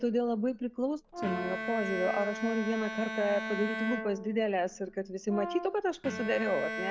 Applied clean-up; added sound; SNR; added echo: none; Bowed string instrument + Brass instrument; 7 dB; none.